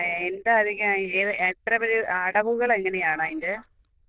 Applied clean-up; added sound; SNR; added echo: neural diffusion model UNIVERSE++.